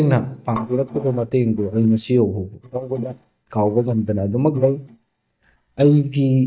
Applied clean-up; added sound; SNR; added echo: neural mask model DeepFilterNet 3.